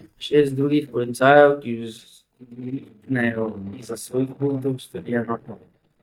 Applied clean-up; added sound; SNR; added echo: neural mask model DeepFilterNet 3.